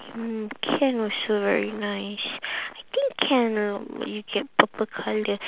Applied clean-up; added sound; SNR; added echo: none; none; none; none.